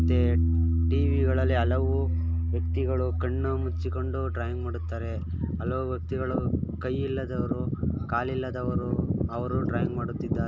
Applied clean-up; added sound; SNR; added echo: none; Piano; -2 dB; none.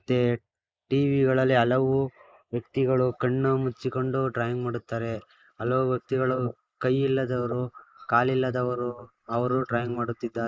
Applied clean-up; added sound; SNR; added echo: neural mask model Resemble Enhance denoiser.